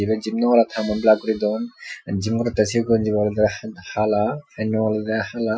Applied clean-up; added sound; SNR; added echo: classical method Wiener filter.